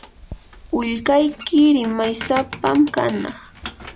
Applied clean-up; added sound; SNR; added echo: none; Squeak; 16 dB; none.